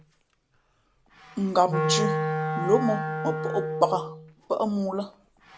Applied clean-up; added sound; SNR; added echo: none; Wind instrument, woodwind instrument; 3 dB; none.